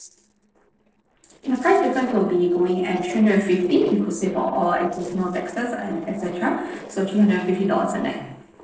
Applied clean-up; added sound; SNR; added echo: neural separator model SepFormer DNS4.